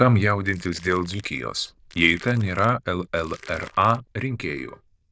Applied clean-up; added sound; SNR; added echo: neural diffusion model UNIVERSE++.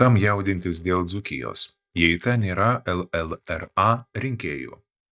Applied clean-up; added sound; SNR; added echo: neural mask model DeepFilterNet 3.